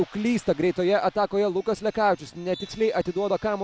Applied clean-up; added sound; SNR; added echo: none; none; none; none.